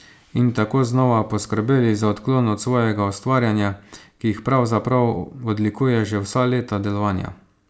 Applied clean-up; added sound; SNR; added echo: none; none; none; none.